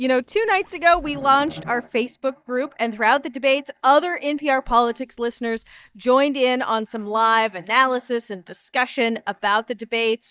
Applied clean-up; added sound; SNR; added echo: neural mask model DeepFilterNet 3.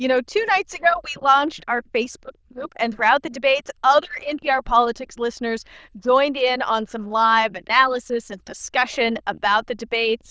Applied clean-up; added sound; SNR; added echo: neural diffusion model UNIVERSE++.